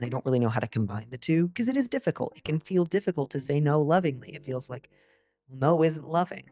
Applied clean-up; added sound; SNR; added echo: neural mask model DeepFilterNet 3.